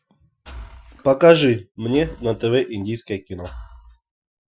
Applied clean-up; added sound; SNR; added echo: classical method Wiener filter.